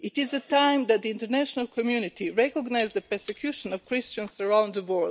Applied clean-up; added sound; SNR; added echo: none; Shatter / Crushing; 19 dB; none.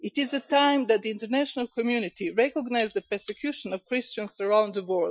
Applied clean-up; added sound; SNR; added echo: classical method Wiener filter.